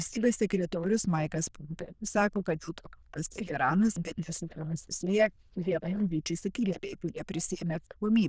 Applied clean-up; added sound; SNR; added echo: neural diffusion model UNIVERSE++.